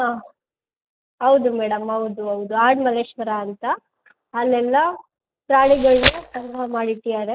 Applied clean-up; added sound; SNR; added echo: neural mask model DeepFilterNet 3.